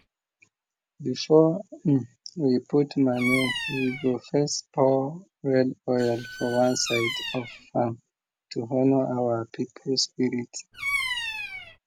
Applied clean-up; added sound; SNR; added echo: none; Bird vocalization, bird call, bird song; 11 dB; none.